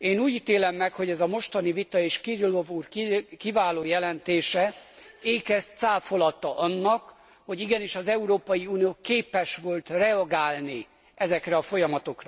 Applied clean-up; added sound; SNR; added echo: none; none; none; none.